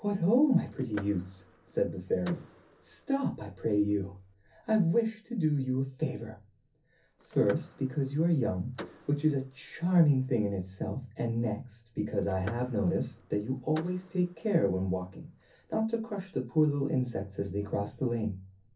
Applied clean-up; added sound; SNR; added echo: none; Door / Car; 19 dB; reverberation time 0.3 s.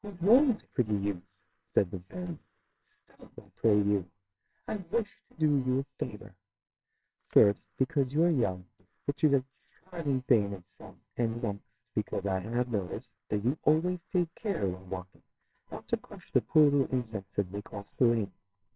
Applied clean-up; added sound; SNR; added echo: neural separator model SepFormer WHAMR!.